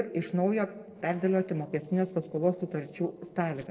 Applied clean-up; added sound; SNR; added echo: neural separator model SepFormer DNS4.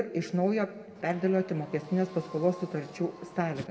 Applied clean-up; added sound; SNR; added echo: none; Car; 19 dB; reverberation time 1.3 s.